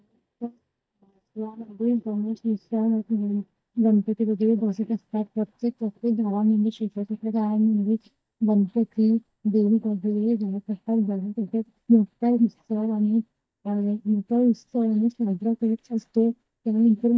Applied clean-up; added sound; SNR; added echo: neural mask model DeepFilterNet 3.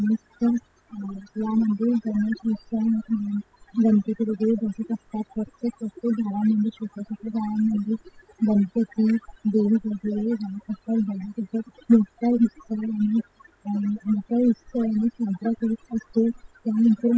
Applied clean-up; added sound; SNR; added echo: classical method spectral subtraction.